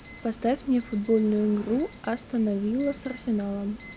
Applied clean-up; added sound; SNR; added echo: none; Alarm; -3 dB; none.